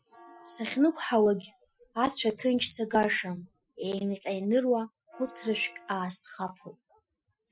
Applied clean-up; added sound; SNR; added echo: classical method Wiener filter.